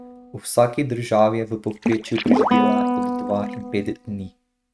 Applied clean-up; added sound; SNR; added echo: neural mask model RNNoise.